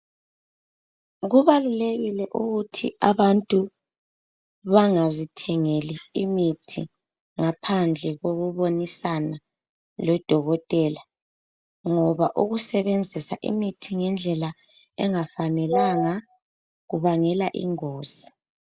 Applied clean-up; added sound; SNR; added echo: none; none; none; none.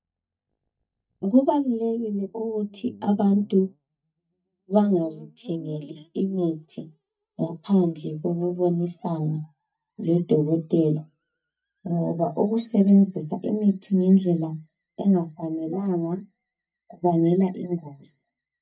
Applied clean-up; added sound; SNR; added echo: neural mask model DeepFilterNet 3.